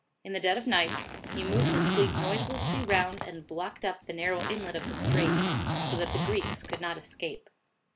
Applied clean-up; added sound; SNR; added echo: none; Zipper (clothing); -1 dB; none.